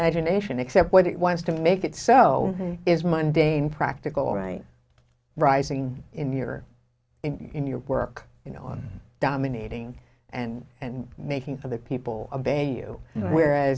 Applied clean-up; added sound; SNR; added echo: none; none; none; none.